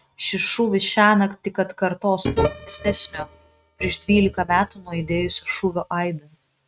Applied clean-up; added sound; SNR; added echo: neural mask model RNNoise.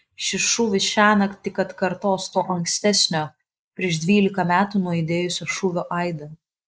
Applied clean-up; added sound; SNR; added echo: neural mask model Resemble Enhance denoiser.